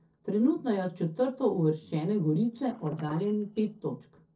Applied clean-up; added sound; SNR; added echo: neural separator model SepFormer DNS4.